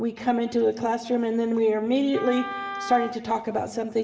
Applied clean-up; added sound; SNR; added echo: none; Wind instrument, woodwind instrument; 11 dB; reverberation time 2.4 s.